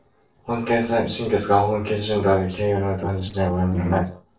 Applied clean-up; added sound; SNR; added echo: neural separator model SepFormer DNS4.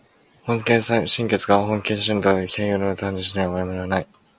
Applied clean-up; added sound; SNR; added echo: none; none; none; none.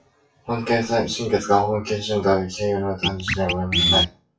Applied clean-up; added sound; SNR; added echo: classical method WPE with log-MMSE.